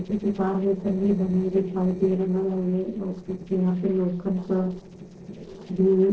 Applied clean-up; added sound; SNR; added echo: neural separator model SepFormer DNS4.